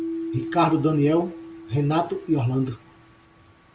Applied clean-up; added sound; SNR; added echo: none; Keyboard (musical); 11 dB; none.